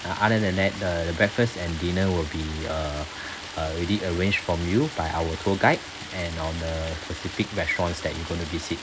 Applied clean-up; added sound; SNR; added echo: none; Stream; 12 dB; none.